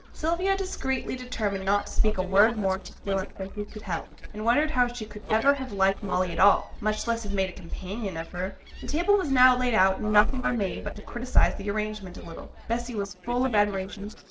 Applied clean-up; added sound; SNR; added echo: neural separator model SepFormer DNS4.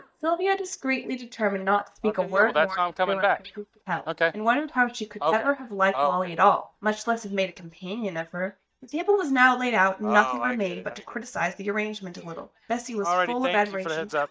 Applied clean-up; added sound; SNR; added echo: neural mask model DeepFilterNet 3.